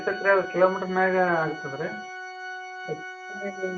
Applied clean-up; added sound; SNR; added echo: none; Organ; 11 dB; none.